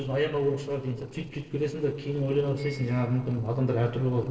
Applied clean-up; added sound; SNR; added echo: neural separator model SepFormer DNS4.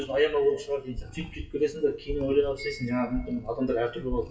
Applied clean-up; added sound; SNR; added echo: classical method WPE with log-MMSE.